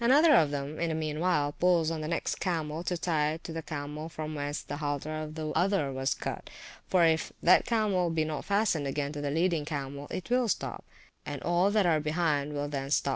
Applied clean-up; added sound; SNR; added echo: none; none; none; none.